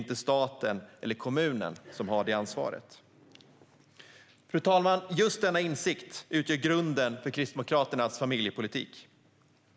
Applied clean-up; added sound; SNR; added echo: none; none; none; none.